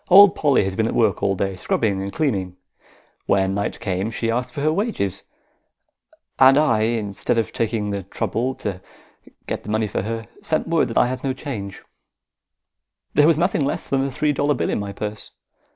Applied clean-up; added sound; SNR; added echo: none; none; none; none.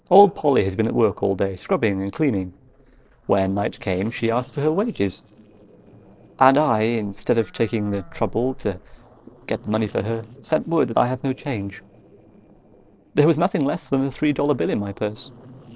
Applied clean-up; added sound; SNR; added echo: neural separator model SepFormer DNS4.